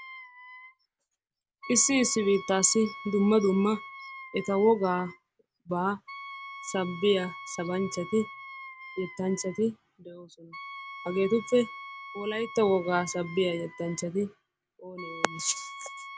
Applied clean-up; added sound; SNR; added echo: none; Wind instrument, woodwind instrument; 15 dB; none.